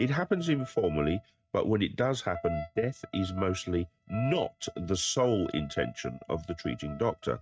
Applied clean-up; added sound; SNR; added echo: neural mask model RNNoise.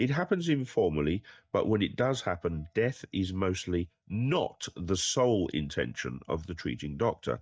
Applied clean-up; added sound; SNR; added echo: neural mask model DeepFilterNet 3.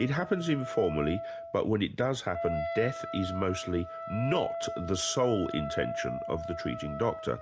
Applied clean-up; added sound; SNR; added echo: none; Wind instrument, woodwind instrument; 7 dB; none.